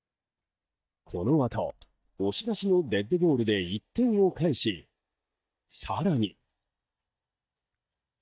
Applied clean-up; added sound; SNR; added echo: neural mask model DeepFilterNet 3.